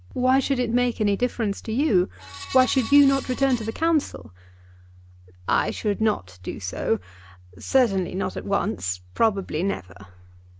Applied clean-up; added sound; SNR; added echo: none; Screech; 14 dB; none.